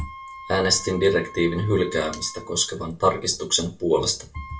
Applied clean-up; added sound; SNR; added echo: none; Wind instrument, woodwind instrument; 18 dB; reverberation time 0.2 s.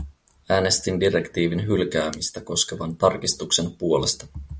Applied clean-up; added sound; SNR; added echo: none; none; none; none.